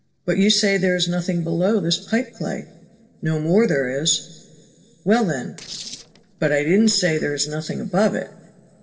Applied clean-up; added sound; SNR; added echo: neural separator model SepFormer DNS4.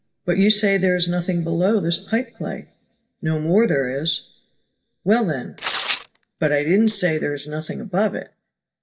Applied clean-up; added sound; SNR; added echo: neural mask model DeepFilterNet 3.